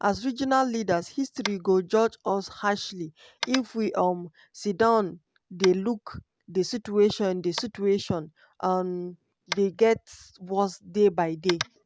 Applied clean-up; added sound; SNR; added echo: none; Tap; 16 dB; none.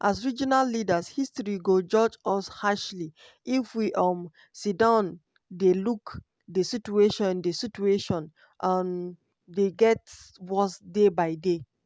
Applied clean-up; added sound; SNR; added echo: none; none; none; none.